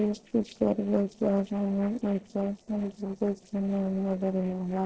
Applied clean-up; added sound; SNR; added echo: neural separator model SepFormer DNS4.